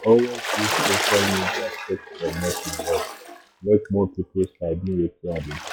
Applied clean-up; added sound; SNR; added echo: classical method log-MMSE.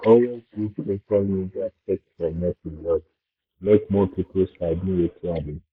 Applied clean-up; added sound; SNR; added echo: neural mask model Resemble Enhance denoiser.